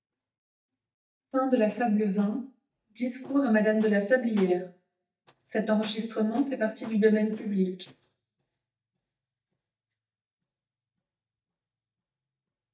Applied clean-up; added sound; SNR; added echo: neural mask model DeepFilterNet 3.